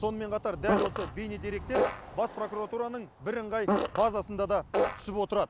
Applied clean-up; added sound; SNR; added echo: none; Fart; 0 dB; none.